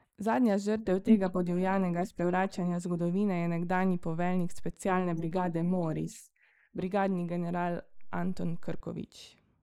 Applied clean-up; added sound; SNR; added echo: neural mask model Resemble Enhance denoiser.